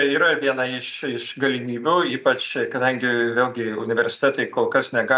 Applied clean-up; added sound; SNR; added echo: none; none; none; none.